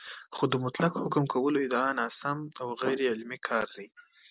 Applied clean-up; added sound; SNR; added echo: none; none; none; none.